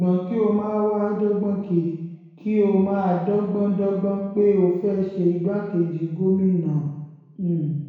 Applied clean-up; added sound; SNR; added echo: none; none; none; reverberation time 1.1 s.